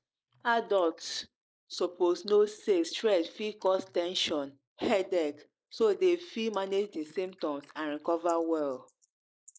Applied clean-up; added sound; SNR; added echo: neural mask model Resemble Enhance denoiser.